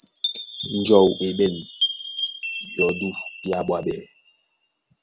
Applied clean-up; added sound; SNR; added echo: none; Chime; 1 dB; none.